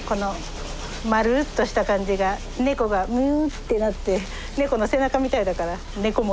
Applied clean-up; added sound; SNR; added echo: none; none; none; none.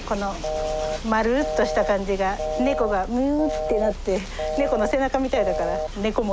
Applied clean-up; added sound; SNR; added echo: none; Telephone; 5 dB; none.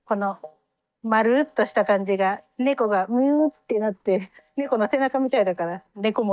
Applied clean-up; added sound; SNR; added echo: neural mask model DeepFilterNet 3.